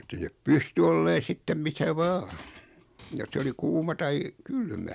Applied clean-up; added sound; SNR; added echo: none; none; none; none.